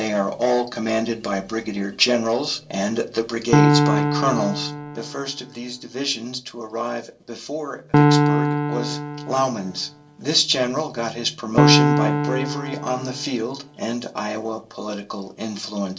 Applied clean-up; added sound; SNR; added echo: none; Piano; -3 dB; reverberation time 0.2 s.